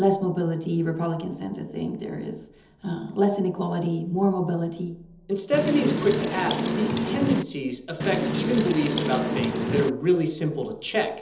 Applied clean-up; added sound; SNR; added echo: none; Wind; 1 dB; reverberation time 1.2 s.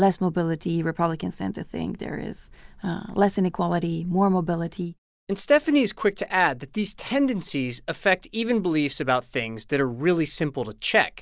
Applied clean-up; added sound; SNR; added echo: none; none; none; none.